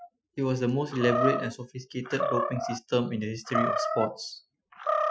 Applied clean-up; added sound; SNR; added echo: classical method Wiener filter.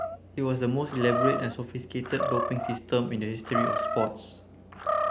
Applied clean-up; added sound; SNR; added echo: none; Animal; 2 dB; none.